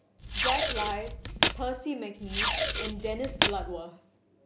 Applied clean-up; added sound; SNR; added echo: none; Packing tape, duct tape; -5 dB; none.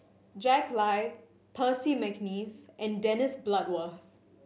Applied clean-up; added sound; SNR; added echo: none; none; none; none.